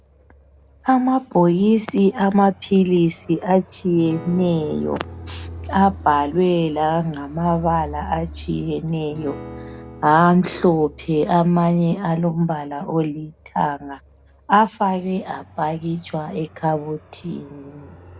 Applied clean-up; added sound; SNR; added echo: none; Fixed-wing aircraft, airplane + Acoustic guitar / Strum; 19 dB; none.